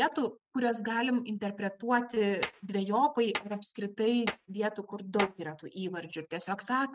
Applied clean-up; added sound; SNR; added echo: neural mask model RNNoise.